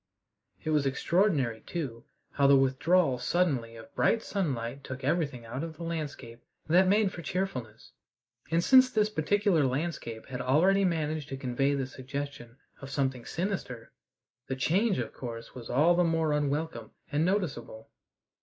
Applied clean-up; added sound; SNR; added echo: neural mask model Resemble Enhance denoiser.